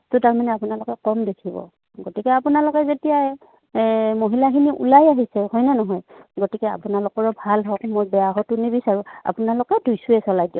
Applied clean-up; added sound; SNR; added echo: none; none; none; none.